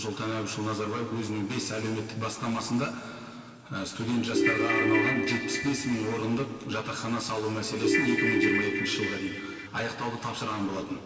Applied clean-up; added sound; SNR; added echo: none; Ringtone / Keyboard (musical); -3 dB; reverberation time 2.6 s.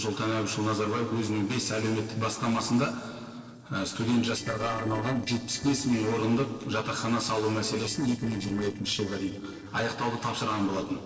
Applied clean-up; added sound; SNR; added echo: neural separator model SepFormer DNS4.